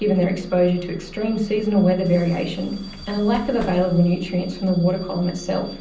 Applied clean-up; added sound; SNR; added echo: none; Bus / Alarm; 18 dB; reverberation time 0.6 s.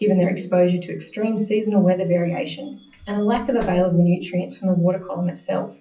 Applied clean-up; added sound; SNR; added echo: classical method WPE with log-MMSE.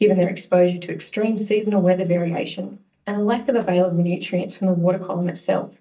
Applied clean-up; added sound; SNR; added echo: neural mask model DeepFilterNet 3.